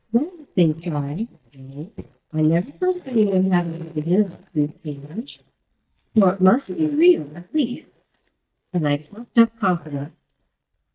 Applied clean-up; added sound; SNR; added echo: neural mask model DeepFilterNet 3.